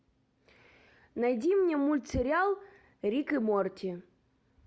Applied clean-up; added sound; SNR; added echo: none; none; none; none.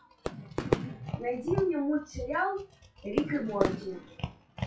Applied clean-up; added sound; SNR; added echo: classical method WPE with log-MMSE.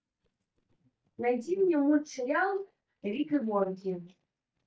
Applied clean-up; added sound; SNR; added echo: neural mask model DeepFilterNet 3.